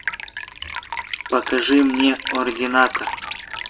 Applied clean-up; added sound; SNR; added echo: none; Liquid; 8 dB; reverberation time 1.9 s.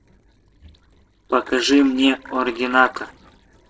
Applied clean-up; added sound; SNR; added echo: neural separator model SepFormer DNS4.